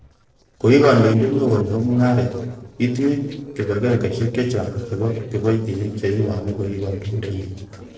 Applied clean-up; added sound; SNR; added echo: neural separator model SepFormer DNS4.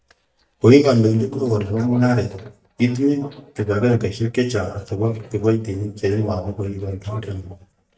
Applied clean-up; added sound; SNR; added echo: neural mask model DeepFilterNet 3.